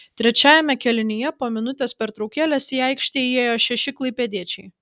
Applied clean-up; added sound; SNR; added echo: none; none; none; none.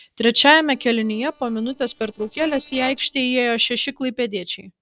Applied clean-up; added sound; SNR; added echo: neural separator model SepFormer DNS4.